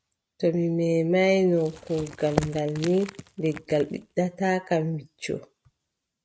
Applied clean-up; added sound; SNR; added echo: neural mask model RNNoise.